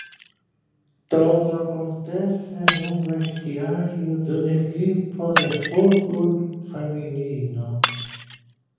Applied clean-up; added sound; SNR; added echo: none; Shatter; 5 dB; reverberation time 1.3 s.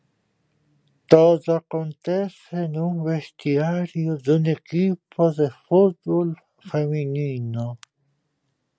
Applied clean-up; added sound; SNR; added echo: none; none; none; none.